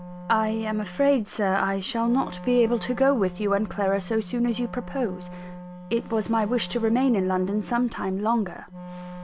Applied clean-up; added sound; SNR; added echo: none; Wind instrument, woodwind instrument; 14 dB; none.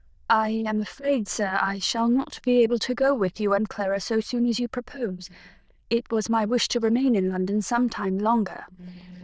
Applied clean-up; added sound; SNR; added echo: neural diffusion model UNIVERSE++.